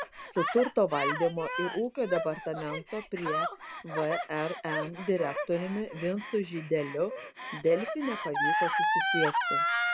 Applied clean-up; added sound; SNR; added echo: none; Gasp; 1 dB; none.